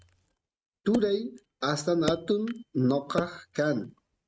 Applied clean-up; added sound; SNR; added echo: neural mask model RNNoise.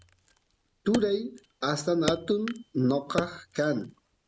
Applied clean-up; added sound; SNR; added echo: none; Wood; 10 dB; none.